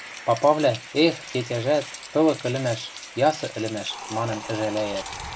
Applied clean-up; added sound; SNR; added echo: none; Rain + Hiss; 13 dB; none.